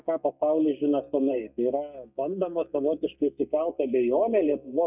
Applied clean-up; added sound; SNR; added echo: neural mask model DeepFilterNet 3.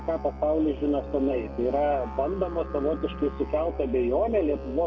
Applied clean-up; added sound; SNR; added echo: none; Musical instrument; 10 dB; reverberation time 1.2 s.